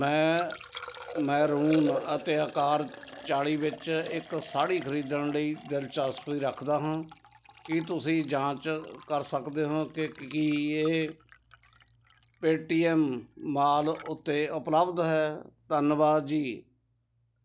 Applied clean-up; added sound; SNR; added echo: none; Liquid; 15 dB; none.